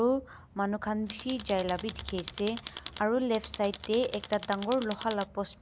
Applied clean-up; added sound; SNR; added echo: none; Tools; 10 dB; none.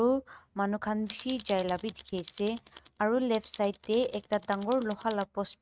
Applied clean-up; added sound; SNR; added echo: neural mask model RNNoise.